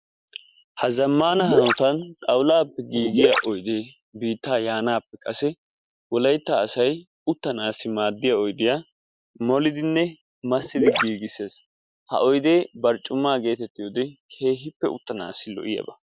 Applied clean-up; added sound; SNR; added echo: neural mask model Resemble Enhance denoiser.